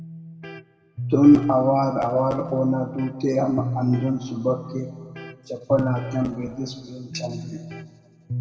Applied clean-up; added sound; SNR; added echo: none; Electric guitar; 10 dB; reverberation time 1.7 s.